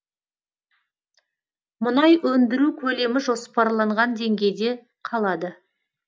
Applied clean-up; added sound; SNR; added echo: none; none; none; none.